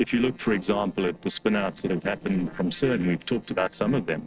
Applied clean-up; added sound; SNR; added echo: neural separator model SepFormer DNS4.